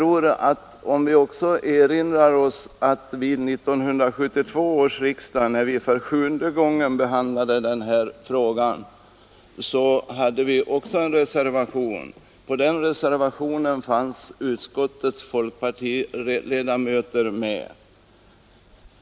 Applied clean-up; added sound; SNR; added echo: none; none; none; none.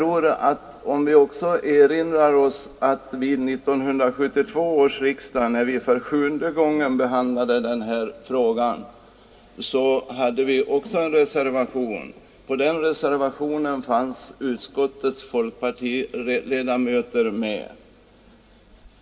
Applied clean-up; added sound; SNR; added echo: none; none; none; reverberation time 1.9 s.